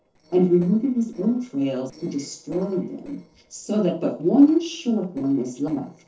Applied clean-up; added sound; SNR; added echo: neural separator model SepFormer DNS4.